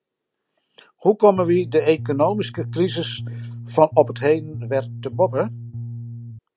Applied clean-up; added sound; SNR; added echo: none; Bass guitar; 10 dB; none.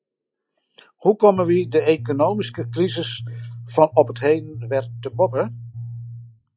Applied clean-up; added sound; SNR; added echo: classical method log-MMSE.